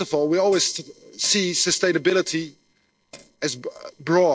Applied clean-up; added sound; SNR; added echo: neural separator model SepFormer DNS4.